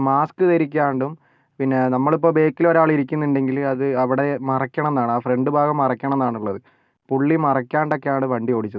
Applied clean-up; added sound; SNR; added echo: none; none; none; none.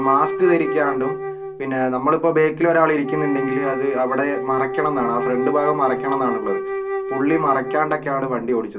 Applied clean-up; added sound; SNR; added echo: none; Wind instrument, woodwind instrument; 6 dB; reverberation time 0.2 s.